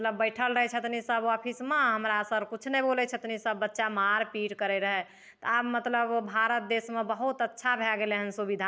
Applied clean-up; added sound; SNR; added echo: none; none; none; none.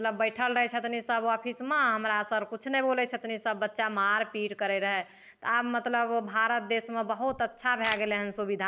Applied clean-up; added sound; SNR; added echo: none; Camera; 13 dB; none.